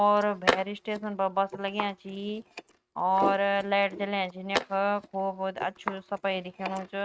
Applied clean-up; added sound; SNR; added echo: neural mask model RNNoise.